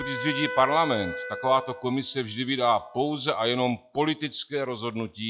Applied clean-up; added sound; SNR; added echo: classical method log-MMSE.